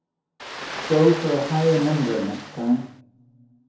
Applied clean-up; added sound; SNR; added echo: none; Ocean; 11 dB; reverberation time 0.6 s.